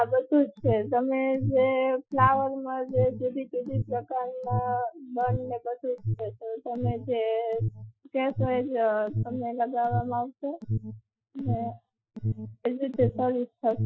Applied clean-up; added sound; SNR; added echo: classical method Wiener filter.